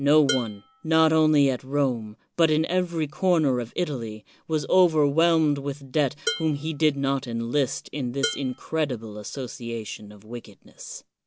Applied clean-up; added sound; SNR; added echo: none; Dishes, pots, and pans; 10 dB; none.